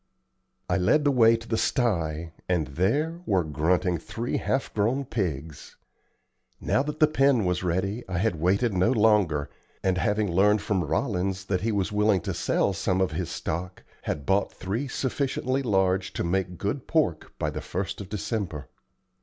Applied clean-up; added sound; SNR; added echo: none; none; none; none.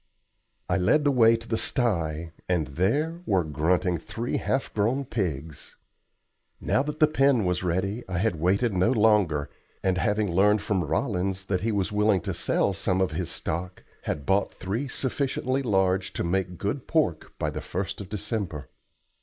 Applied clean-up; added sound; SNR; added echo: neural mask model Resemble Enhance denoiser.